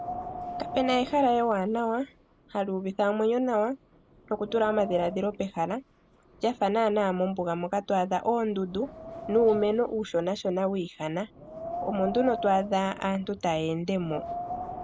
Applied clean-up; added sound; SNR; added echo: none; Wind; 13 dB; none.